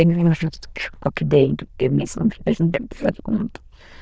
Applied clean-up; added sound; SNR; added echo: neural diffusion model UNIVERSE++.